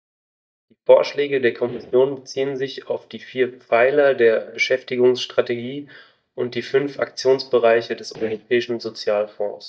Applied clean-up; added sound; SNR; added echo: neural mask model DeepFilterNet 3.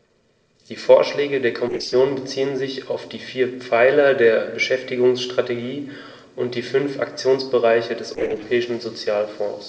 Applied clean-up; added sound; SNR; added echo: neural separator model SepFormer DNS4.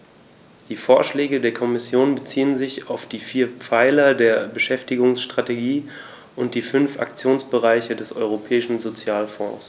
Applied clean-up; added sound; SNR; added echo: none; none; none; none.